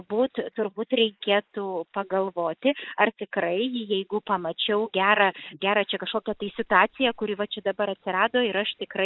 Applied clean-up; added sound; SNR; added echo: neural mask model Resemble Enhance denoiser.